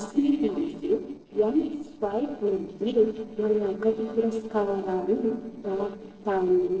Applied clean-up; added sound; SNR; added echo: neural separator model SepFormer DNS4.